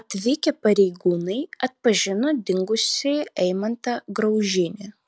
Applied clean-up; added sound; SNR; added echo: none; none; none; none.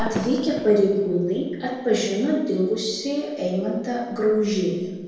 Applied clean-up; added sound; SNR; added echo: none; Fireworks; 15 dB; reverberation time 1.2 s.